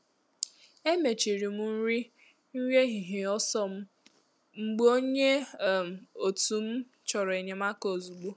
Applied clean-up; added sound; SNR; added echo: none; none; none; none.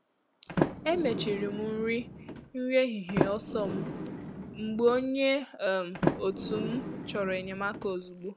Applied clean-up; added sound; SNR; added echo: none; Sliding door; 4 dB; none.